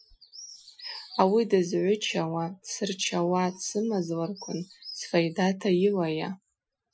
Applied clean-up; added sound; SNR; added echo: classical method Wiener filter.